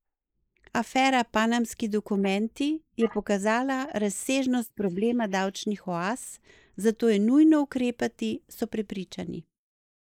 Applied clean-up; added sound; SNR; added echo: neural mask model Resemble Enhance denoiser.